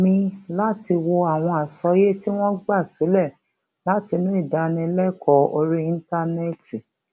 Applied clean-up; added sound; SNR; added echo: none; none; none; none.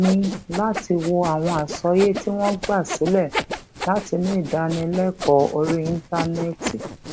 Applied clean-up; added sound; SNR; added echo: none; Sawing; 9 dB; none.